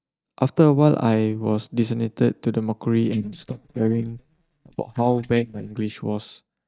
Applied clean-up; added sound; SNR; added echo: neural mask model DeepFilterNet 3.